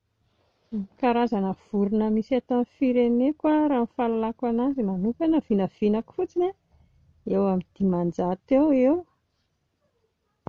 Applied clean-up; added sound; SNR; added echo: none; none; none; none.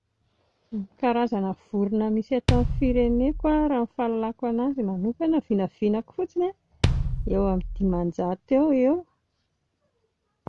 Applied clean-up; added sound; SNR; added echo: none; Bass drum; 3 dB; none.